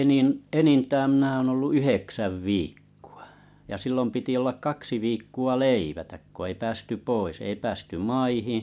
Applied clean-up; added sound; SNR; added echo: none; none; none; none.